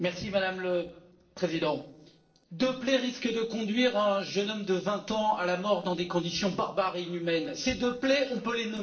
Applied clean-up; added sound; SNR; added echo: neural separator model SepFormer DNS4.